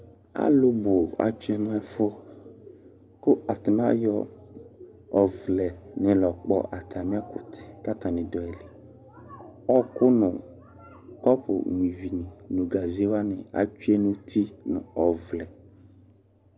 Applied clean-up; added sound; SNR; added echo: none; none; none; none.